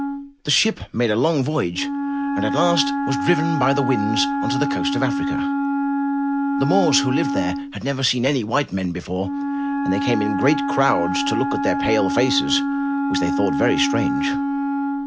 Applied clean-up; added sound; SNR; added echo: none; Wind instrument, woodwind instrument; 0 dB; none.